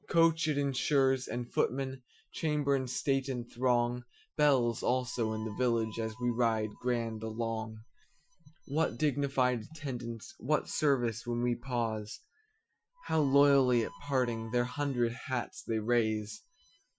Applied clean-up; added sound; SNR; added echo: classical method Wiener filter.